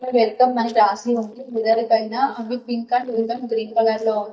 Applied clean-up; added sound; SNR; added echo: neural mask model DeepFilterNet 3.